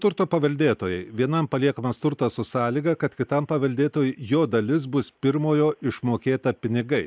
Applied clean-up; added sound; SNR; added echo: none; none; none; none.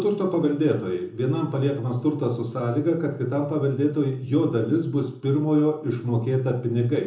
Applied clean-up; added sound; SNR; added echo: none; none; none; reverberation time 0.6 s.